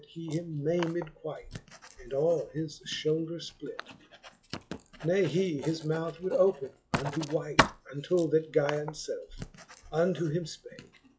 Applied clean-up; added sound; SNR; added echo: classical method log-MMSE.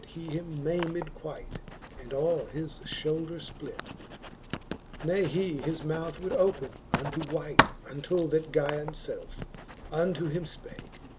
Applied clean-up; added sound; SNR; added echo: none; Writing; 4 dB; none.